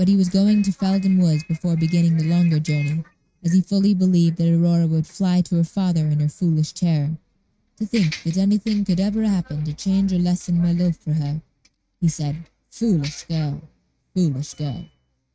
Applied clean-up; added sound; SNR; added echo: neural mask model RNNoise.